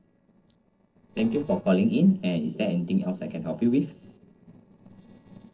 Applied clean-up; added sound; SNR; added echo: neural separator model SepFormer DNS4.